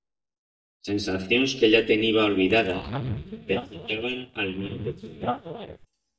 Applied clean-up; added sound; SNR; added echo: neural mask model DeepFilterNet 3.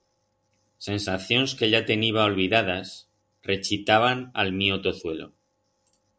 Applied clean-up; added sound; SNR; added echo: none; none; none; none.